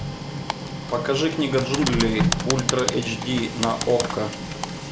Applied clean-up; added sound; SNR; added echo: none; Printer + Typing; 3 dB; none.